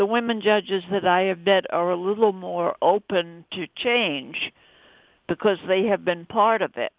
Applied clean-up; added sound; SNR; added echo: none; none; none; none.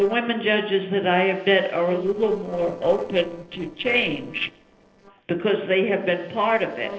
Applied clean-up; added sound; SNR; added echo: neural separator model SepFormer DNS4.